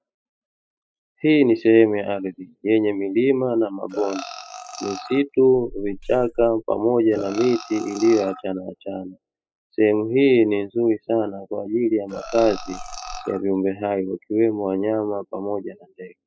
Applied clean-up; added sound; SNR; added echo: classical method spectral subtraction.